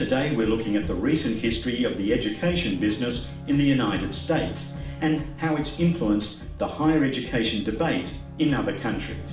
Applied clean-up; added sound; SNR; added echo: none; Bowed string instrument; 17 dB; reverberation time 0.5 s.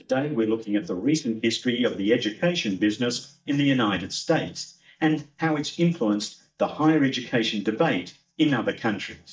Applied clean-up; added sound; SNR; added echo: neural mask model DeepFilterNet 3.